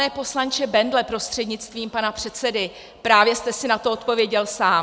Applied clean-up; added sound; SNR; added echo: none; none; none; none.